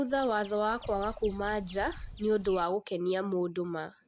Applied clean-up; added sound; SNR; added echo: none; Bird vocalization, bird call, bird song; 14 dB; none.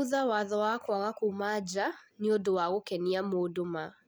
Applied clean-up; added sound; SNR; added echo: none; none; none; none.